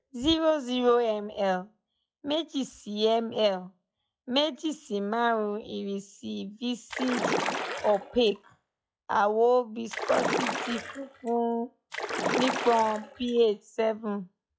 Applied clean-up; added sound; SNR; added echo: classical method log-MMSE.